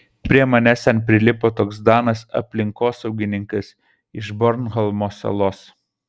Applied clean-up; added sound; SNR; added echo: none; none; none; none.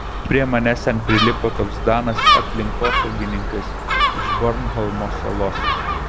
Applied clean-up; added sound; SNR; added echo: none; Gull, seagull; -1 dB; none.